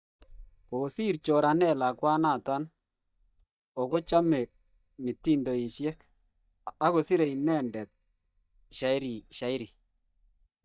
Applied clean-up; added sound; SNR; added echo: neural mask model DeepFilterNet 3.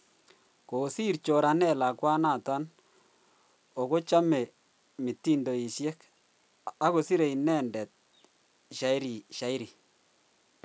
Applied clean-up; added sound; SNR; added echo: none; none; none; none.